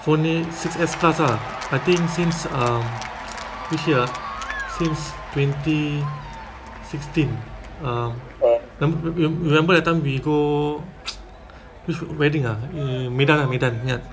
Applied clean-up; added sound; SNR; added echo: none; Applause / Cheering; 13 dB; none.